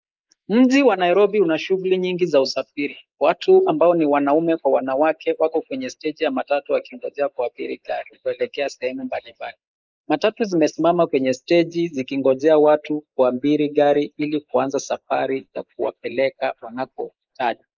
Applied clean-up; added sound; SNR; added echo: neural mask model Resemble Enhance denoiser.